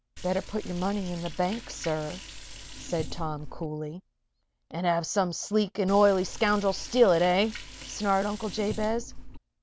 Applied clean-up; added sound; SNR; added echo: none; Liquid; 11 dB; none.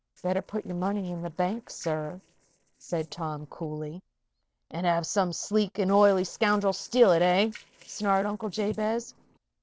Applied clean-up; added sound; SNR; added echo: neural separator model SepFormer DNS4.